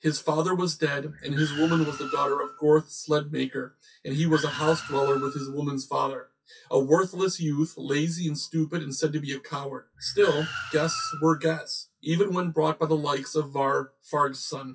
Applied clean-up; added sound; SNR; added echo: classical method WPE with log-MMSE.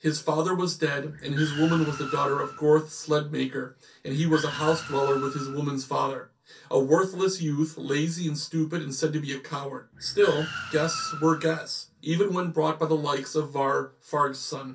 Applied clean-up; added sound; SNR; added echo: none; Car; 12 dB; reverberation time 0.3 s.